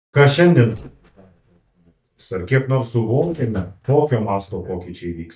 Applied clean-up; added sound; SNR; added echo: neural mask model DeepFilterNet 3.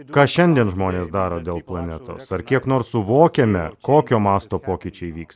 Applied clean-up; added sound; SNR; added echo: none; none; none; none.